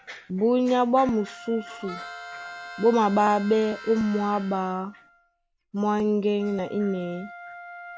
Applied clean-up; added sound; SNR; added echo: none; Harmonica + Wind instrument, woodwind instrument; 17 dB; none.